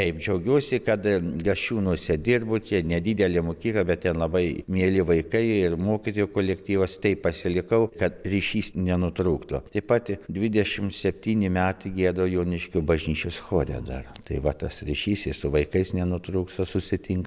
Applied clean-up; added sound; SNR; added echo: none; none; none; none.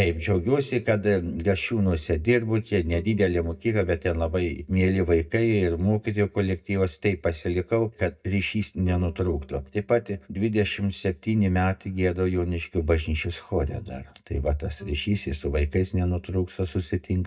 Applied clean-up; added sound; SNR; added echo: neural mask model DeepFilterNet 3.